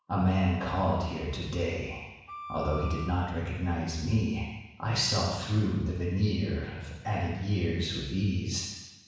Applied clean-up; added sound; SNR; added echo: none; Wind instrument, woodwind instrument; 14 dB; reverberation time 1.1 s.